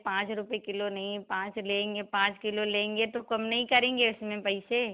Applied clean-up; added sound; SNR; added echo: none; none; none; none.